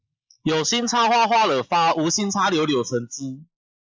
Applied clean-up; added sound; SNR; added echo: neural mask model Resemble Enhance denoiser.